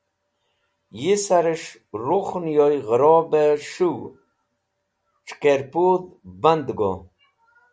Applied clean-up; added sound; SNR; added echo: none; none; none; none.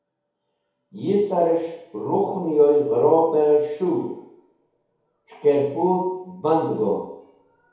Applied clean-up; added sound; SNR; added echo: none; none; none; reverberation time 2.0 s.